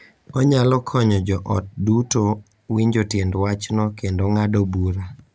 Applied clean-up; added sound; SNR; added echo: none; none; none; none.